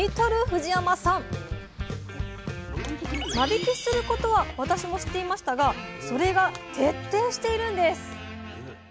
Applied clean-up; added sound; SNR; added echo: none; none; none; none.